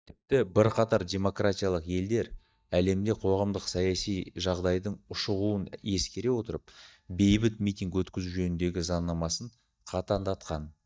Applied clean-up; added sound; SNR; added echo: neural mask model DeepFilterNet 3.